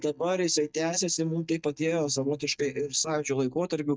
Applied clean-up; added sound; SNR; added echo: neural mask model DeepFilterNet 3.